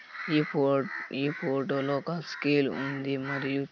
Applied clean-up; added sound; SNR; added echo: none; none; none; none.